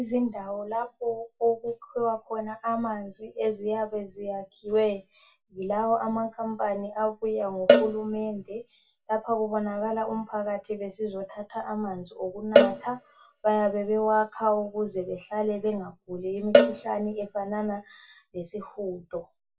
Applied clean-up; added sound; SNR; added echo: none; Cowbell; -2 dB; reverberation time 0.1 s.